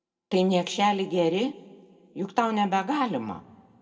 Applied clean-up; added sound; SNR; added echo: none; none; none; reverberation time 0.8 s.